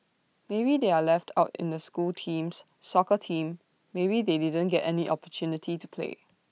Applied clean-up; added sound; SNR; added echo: none; none; none; none.